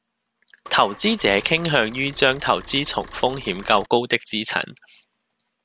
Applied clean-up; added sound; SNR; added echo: none; Idling / Engine starting / Motor vehicle (road); 18 dB; none.